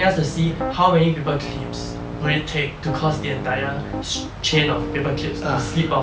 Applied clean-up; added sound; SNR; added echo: none; Piano; 8 dB; none.